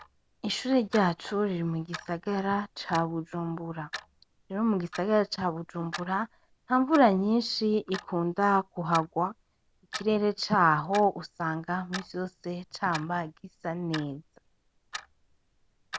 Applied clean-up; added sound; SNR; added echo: none; Clock; 17 dB; none.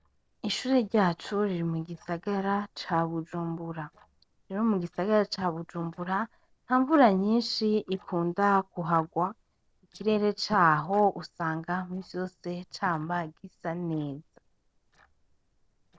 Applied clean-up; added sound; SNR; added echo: neural separator model SepFormer DNS4.